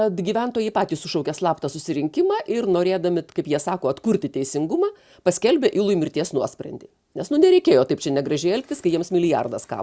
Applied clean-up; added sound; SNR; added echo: none; none; none; none.